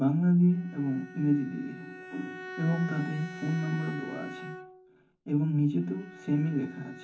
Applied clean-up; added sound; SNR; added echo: none; Bowed string instrument; 15 dB; reverberation time 0.3 s.